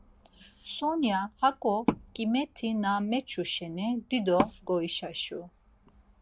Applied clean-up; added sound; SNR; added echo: none; Wood; 9 dB; none.